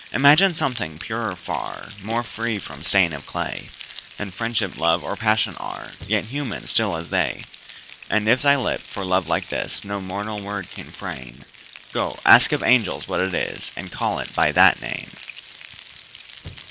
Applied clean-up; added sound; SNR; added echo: none; Frying (food); 17 dB; none.